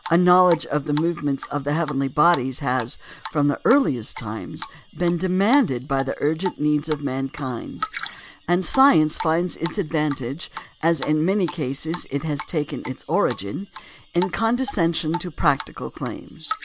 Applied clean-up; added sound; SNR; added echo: none; Drip; 15 dB; none.